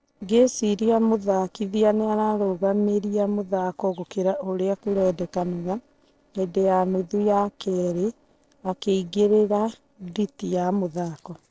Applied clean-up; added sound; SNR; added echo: neural separator model SepFormer DNS4.